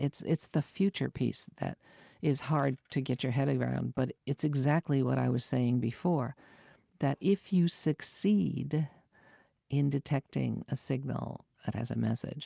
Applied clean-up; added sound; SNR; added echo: none; none; none; none.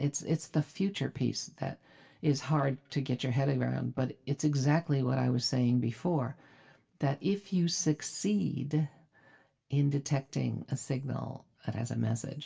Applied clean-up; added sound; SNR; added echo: none; none; none; reverberation time 0.2 s.